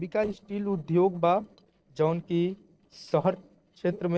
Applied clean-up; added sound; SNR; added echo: neural separator model SepFormer DNS4.